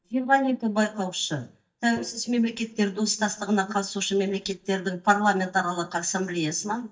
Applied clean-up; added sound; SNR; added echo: neural mask model DeepFilterNet 3.